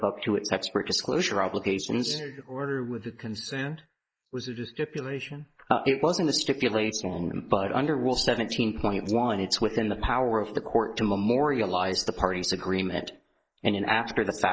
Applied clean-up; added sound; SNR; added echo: neural mask model Resemble Enhance denoiser.